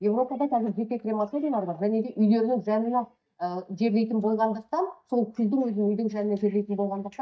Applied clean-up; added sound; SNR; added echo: neural mask model DeepFilterNet 3.